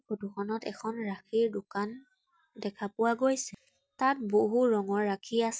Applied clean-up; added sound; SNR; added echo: none; none; none; none.